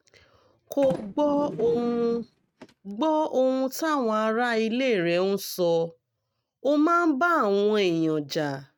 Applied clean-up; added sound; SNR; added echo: neural mask model RNNoise.